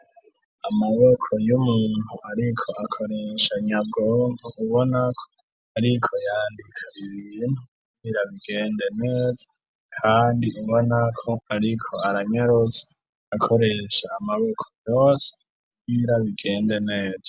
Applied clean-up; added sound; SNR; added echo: none; none; none; none.